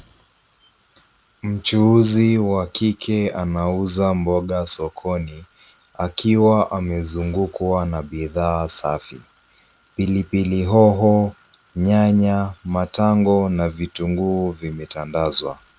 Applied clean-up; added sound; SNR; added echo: none; none; none; none.